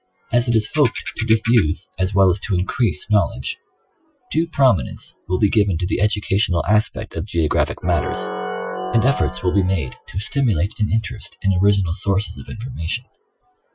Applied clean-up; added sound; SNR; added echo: classical method Wiener filter.